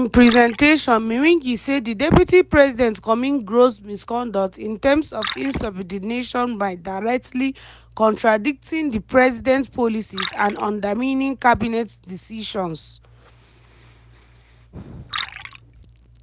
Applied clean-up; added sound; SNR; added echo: none; Liquid; 17 dB; none.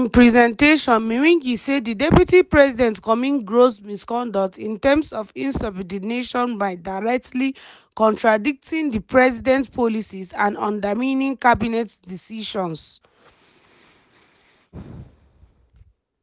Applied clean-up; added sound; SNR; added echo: none; none; none; none.